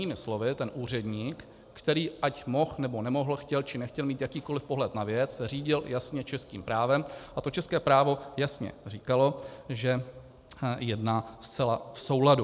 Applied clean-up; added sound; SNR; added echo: none; none; none; none.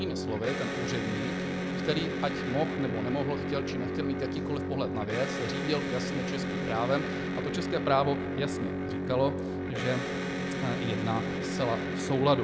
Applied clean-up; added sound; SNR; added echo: none; Electric guitar; 0 dB; none.